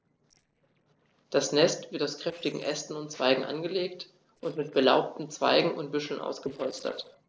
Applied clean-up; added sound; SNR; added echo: neural separator model SepFormer DNS4.